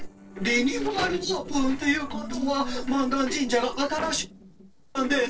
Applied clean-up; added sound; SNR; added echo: neural separator model SepFormer DNS4.